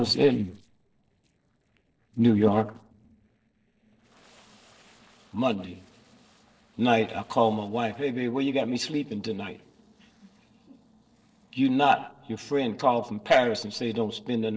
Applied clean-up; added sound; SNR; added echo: neural separator model SepFormer DNS4.